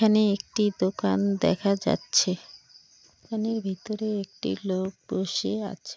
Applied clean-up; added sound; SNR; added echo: none; none; none; none.